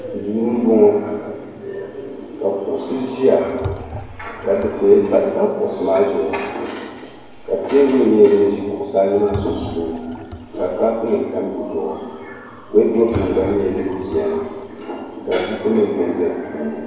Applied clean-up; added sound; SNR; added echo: none; Liquid; 15 dB; reverberation time 1.0 s.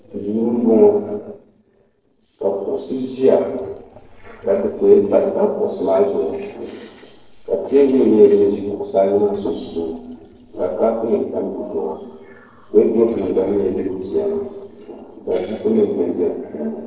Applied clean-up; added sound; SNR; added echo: neural separator model SepFormer DNS4.